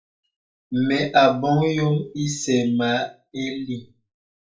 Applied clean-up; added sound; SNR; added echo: none; none; none; reverberation time 0.3 s.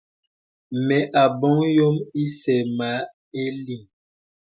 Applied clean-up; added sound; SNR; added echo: none; none; none; none.